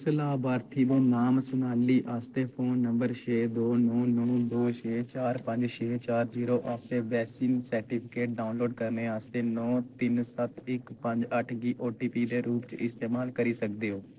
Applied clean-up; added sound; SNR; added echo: neural separator model SepFormer DNS4.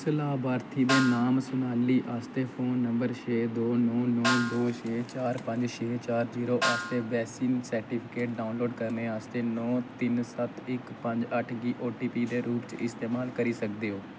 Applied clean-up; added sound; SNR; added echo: none; Snare drum; 7 dB; none.